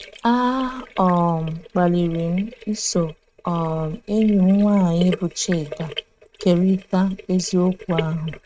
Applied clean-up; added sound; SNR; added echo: neural mask model RNNoise.